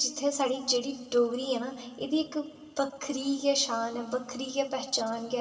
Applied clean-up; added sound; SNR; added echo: none; none; none; reverberation time 2.7 s.